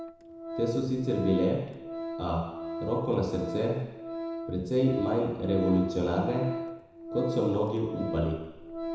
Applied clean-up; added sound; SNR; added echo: none; Organ; 7 dB; reverberation time 1.0 s.